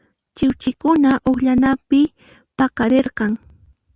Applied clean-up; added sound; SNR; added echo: none; none; none; none.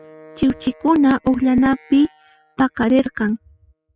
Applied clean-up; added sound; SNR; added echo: classical method spectral subtraction.